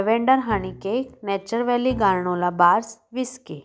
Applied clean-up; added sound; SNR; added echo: none; Bowed string instrument; 18 dB; none.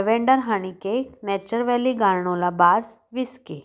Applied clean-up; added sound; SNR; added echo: none; none; none; none.